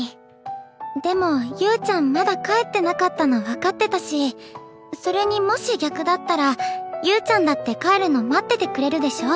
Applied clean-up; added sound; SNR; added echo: none; none; none; none.